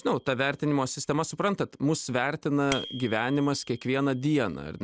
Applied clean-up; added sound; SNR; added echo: none; Bicycle bell; 19 dB; none.